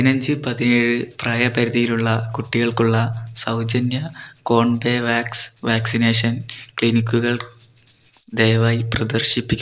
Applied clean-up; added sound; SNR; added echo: neural separator model SepFormer DNS4.